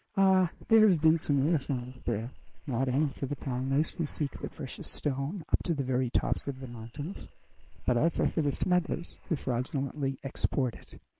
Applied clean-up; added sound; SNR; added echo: neural separator model SepFormer WHAM!.